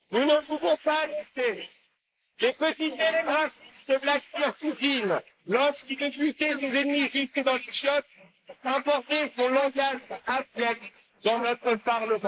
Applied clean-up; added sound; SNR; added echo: neural mask model Resemble Enhance denoiser.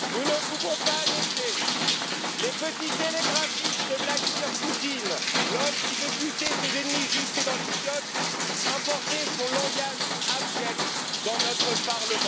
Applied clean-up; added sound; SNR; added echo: none; Rain; -5 dB; none.